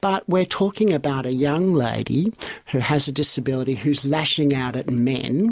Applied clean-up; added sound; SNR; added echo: none; none; none; none.